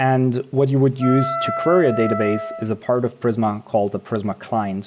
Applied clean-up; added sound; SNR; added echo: none; Wind instrument, woodwind instrument; 6 dB; none.